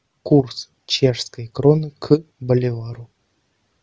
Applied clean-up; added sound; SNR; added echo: none; none; none; none.